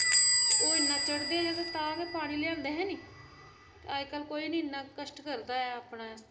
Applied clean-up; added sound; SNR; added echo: none; Squeak / Bell; -4 dB; reverberation time 2.6 s.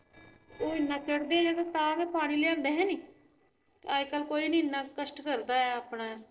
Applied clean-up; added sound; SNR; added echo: neural separator model SepFormer DNS4.